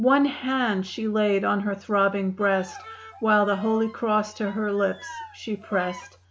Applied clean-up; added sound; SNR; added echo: none; Bowed string instrument; 18 dB; none.